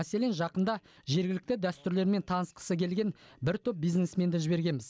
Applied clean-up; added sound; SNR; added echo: none; none; none; none.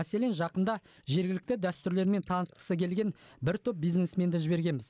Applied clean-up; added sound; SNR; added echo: neural mask model Resemble Enhance denoiser.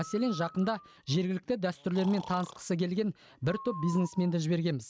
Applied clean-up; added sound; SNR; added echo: neural mask model RNNoise.